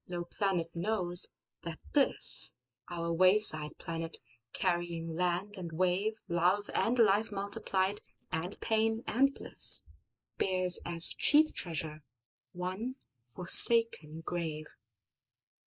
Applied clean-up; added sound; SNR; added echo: neural mask model Resemble Enhance denoiser.